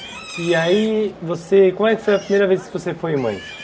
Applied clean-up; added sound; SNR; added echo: none; Livestock, farm animals, working animals; 18 dB; none.